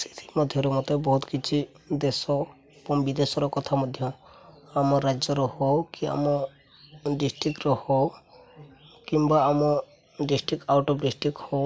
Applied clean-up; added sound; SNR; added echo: none; none; none; none.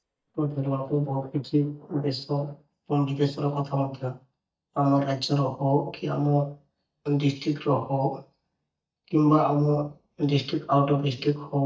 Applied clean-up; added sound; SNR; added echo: neural mask model DeepFilterNet 3.